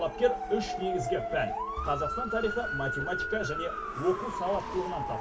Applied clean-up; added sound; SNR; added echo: none; Motor vehicle (road) / Siren; 3 dB; reverberation time 0.1 s.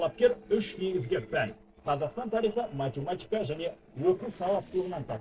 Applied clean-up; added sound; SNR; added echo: neural separator model SepFormer DNS4.